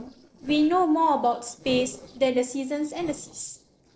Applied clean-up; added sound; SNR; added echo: neural separator model SepFormer DNS4.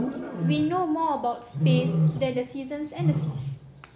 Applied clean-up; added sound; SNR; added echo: none; Wild animals; -2 dB; none.